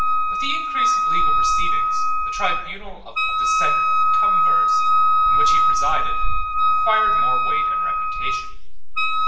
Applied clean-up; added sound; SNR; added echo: none; Wind instrument, woodwind instrument; -3 dB; reverberation time 0.7 s.